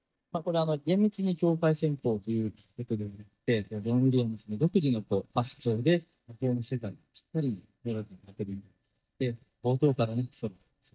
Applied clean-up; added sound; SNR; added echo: neural mask model DeepFilterNet 3.